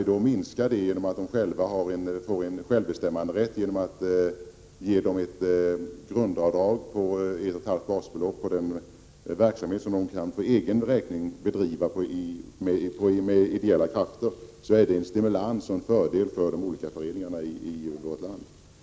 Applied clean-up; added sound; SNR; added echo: none; none; none; none.